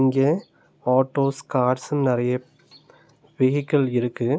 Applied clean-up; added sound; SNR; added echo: none; none; none; none.